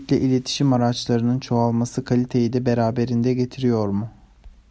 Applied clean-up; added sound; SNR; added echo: none; none; none; none.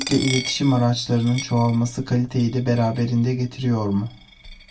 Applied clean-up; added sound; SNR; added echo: none; Coin (dropping); 15 dB; reverberation time 0.1 s.